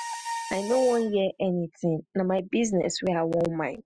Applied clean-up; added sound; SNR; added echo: classical method spectral subtraction.